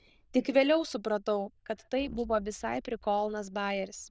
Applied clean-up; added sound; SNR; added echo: neural diffusion model UNIVERSE++.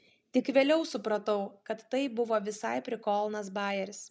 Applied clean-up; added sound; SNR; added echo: none; none; none; none.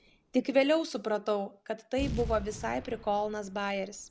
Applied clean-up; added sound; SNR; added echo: none; Boom; 12 dB; none.